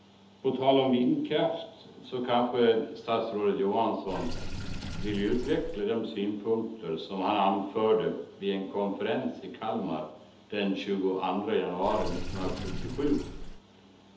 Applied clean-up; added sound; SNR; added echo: none; Sink (filling or washing) / Water; 11 dB; reverberation time 0.8 s.